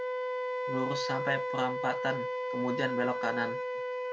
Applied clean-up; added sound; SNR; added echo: none; Wind instrument, woodwind instrument; -1 dB; none.